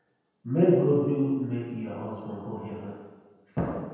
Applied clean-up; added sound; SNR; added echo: none; none; none; reverberation time 1.2 s.